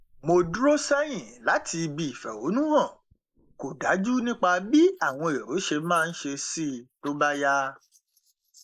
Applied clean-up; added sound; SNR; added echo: neural mask model Resemble Enhance denoiser.